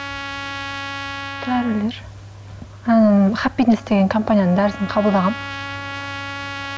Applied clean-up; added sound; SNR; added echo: none; Trumpet; 12 dB; none.